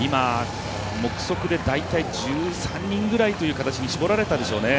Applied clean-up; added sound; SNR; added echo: none; none; none; none.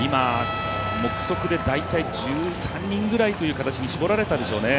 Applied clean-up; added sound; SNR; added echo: none; Trumpet; 10 dB; none.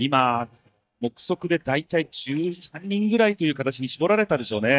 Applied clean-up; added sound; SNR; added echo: neural mask model DeepFilterNet 3.